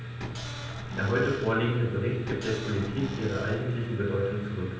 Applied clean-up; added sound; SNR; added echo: none; Cupboard open or close / Door; 12 dB; reverberation time 0.9 s.